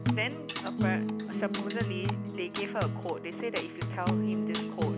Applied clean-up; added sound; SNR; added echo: none; Acoustic guitar; -5 dB; none.